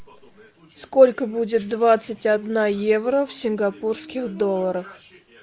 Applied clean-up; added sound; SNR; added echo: none; none; none; none.